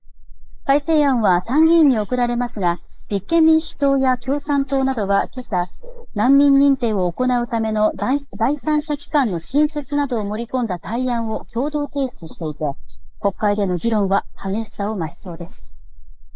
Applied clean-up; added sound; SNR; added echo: neural mask model Resemble Enhance denoiser.